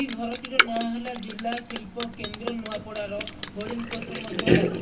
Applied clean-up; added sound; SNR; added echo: none; Drip; -4 dB; reverberation time 0.1 s.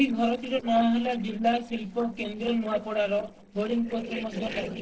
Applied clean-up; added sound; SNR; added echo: neural separator model SepFormer DNS4.